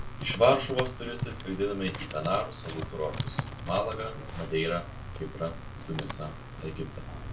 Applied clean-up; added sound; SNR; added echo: none; Computer keyboard; 5 dB; reverberation time 0.2 s.